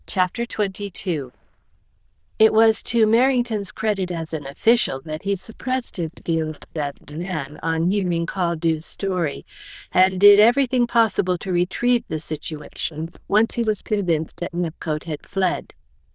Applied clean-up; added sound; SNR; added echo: neural diffusion model UNIVERSE++.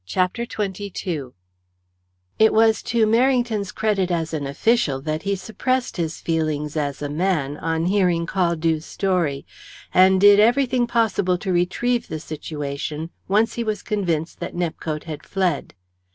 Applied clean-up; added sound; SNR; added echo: none; none; none; none.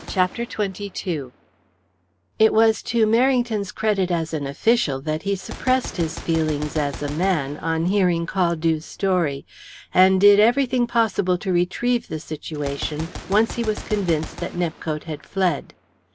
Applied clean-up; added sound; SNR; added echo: none; Gunshot, gunfire; 17 dB; none.